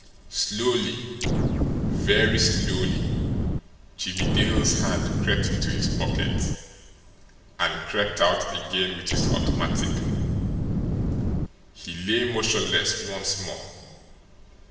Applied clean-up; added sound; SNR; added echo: none; Explosion; -4 dB; reverberation time 1.6 s.